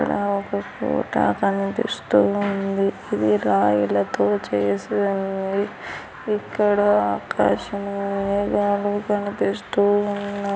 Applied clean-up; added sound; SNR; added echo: none; none; none; none.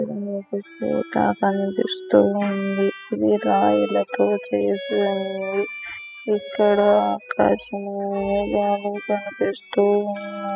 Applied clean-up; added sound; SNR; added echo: classical method spectral subtraction.